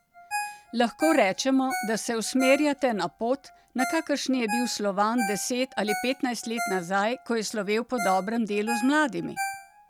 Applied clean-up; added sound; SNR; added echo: none; Ringtone; 10 dB; none.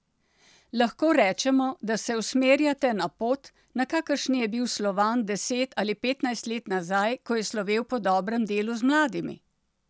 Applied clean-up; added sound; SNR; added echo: none; none; none; none.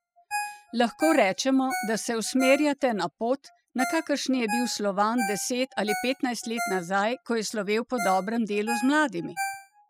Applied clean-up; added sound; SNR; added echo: classical method spectral subtraction.